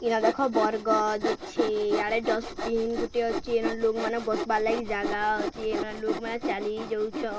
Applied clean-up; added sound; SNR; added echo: none; Sawing; 5 dB; reverberation time 0.3 s.